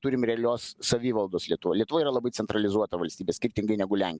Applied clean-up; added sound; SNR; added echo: none; none; none; none.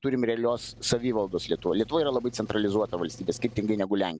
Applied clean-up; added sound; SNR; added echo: none; Engine; 20 dB; none.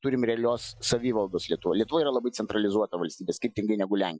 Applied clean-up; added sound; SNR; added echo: classical method Wiener filter.